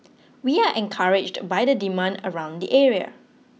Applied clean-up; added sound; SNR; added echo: none; none; none; none.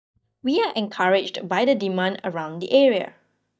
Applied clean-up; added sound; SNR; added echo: neural mask model DeepFilterNet 3.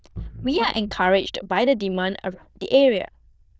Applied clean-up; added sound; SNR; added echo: neural diffusion model UNIVERSE++.